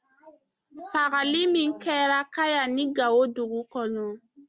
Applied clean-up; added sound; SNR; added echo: none; none; none; none.